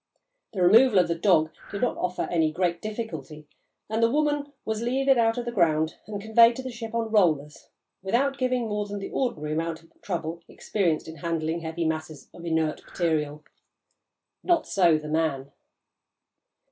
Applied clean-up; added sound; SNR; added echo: none; Breathing; 17 dB; none.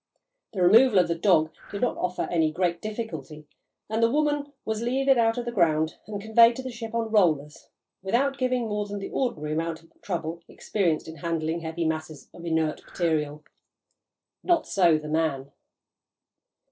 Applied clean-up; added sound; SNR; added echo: neural separator model SepFormer DNS4.